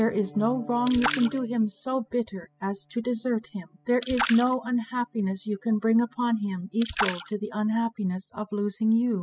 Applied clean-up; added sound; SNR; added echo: classical method spectral subtraction.